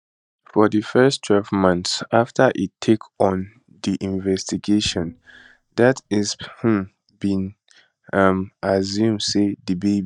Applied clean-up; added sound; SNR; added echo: neural mask model DeepFilterNet 3.